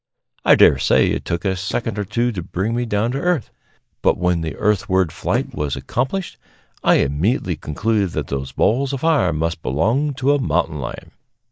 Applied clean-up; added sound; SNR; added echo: neural mask model DeepFilterNet 3.